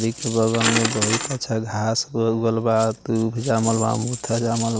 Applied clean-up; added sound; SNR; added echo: none; Coin (dropping); 7 dB; none.